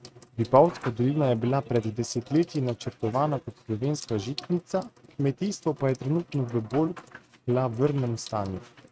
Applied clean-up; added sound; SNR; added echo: neural mask model RNNoise.